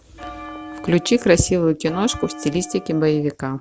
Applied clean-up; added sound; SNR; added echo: none; Bell; 15 dB; none.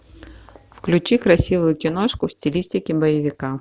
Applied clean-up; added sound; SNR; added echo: none; none; none; none.